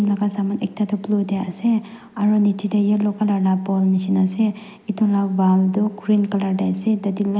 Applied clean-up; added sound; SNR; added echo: none; none; none; none.